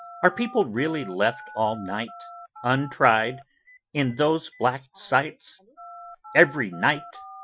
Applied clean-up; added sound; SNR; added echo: classical method Wiener filter.